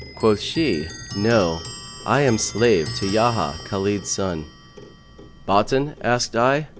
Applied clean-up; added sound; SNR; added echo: none; Clock; 14 dB; none.